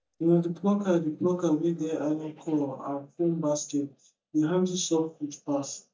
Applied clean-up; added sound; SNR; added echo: neural mask model DeepFilterNet 3.